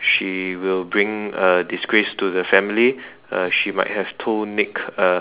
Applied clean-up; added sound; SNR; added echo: none; none; none; none.